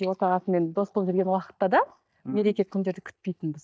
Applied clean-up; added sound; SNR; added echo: neural mask model DeepFilterNet 3.